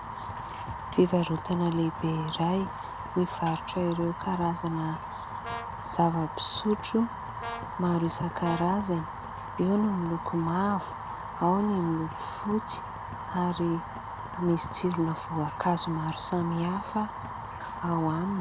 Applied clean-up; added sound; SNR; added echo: none; Brass instrument + Fire; 8 dB; none.